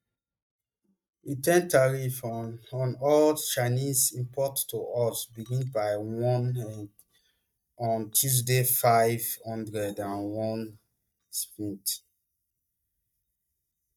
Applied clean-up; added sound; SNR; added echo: neural mask model DeepFilterNet 3.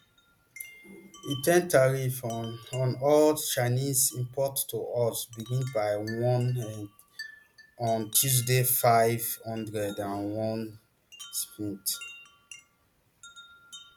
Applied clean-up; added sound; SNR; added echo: none; Wind chime; 20 dB; none.